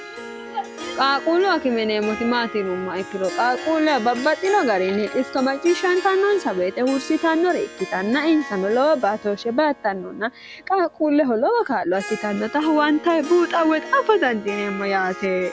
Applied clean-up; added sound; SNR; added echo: none; Harp; 14 dB; none.